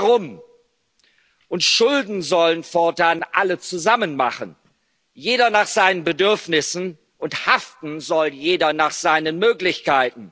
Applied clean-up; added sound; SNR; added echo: none; none; none; none.